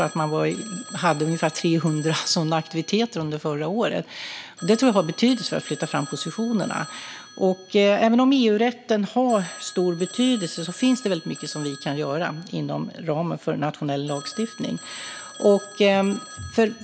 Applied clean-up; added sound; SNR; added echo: none; Telephone; 18 dB; none.